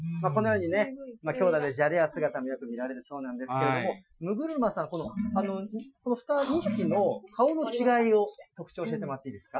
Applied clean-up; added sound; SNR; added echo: classical method Wiener filter.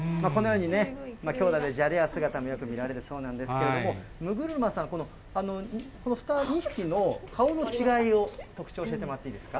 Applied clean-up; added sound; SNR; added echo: none; none; none; none.